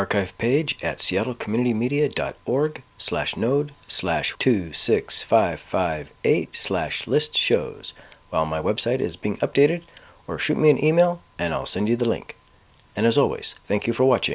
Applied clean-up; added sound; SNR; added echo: none; none; none; none.